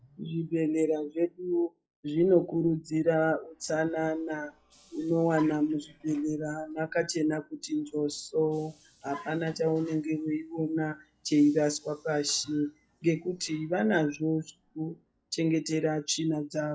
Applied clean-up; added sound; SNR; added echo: classical method log-MMSE.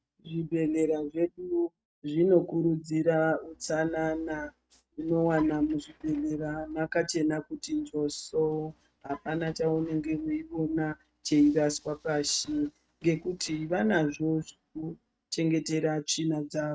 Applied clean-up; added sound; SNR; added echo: neural mask model RNNoise.